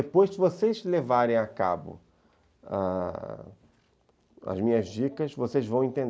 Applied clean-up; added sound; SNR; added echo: none; none; none; none.